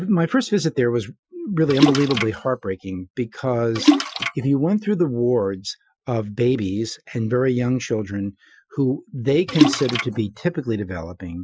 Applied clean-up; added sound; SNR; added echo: classical method Wiener filter.